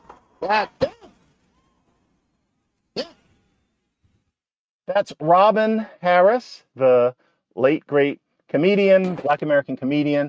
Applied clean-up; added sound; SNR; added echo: neural mask model RNNoise.